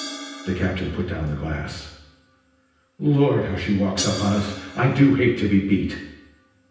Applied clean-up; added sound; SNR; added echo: none; Crash cymbal; 15 dB; reverberation time 0.9 s.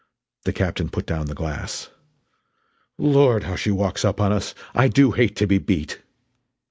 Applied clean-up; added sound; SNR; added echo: none; none; none; none.